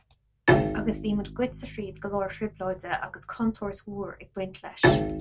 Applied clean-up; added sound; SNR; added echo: none; Bowed string instrument; -3 dB; none.